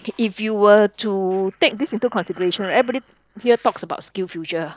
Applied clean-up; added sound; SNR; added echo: neural separator model SepFormer DNS4.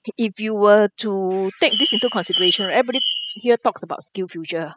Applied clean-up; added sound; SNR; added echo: classical method spectral subtraction.